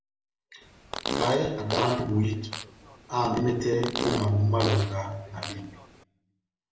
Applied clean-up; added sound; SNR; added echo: none; Fart; 6 dB; reverberation time 0.7 s.